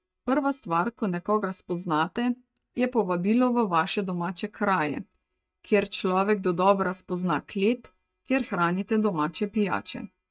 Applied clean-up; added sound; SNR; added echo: neural mask model DeepFilterNet 3.